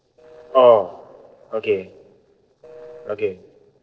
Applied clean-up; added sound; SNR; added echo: neural separator model SepFormer DNS4.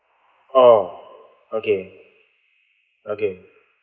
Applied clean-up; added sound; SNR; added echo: neural mask model Resemble Enhance denoiser.